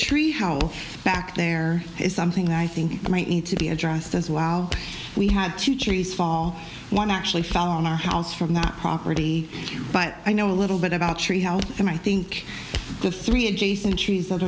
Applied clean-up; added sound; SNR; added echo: none; Walk, footsteps; 12 dB; none.